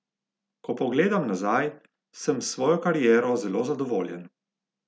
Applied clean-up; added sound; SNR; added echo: none; none; none; none.